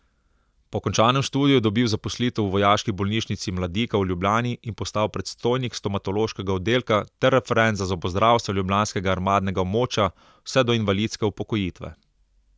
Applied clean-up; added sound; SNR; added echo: none; none; none; none.